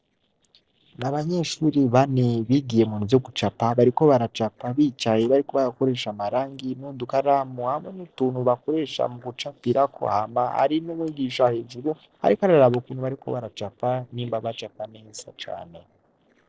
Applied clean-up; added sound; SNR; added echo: neural separator model SepFormer DNS4.